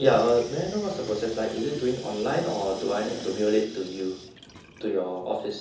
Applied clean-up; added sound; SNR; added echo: none; Sink (filling or washing) / Water tap, faucet; 14 dB; reverberation time 0.6 s.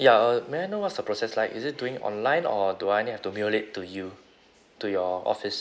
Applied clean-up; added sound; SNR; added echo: none; none; none; none.